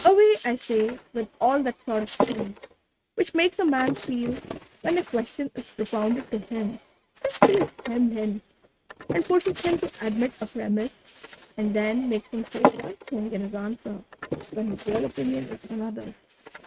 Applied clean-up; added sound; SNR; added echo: neural mask model RNNoise.